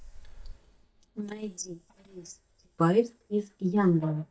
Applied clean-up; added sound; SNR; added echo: neural mask model DeepFilterNet 3.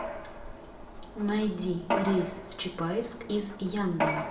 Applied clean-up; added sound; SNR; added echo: none; Mechanisms; 4 dB; reverberation time 0.6 s.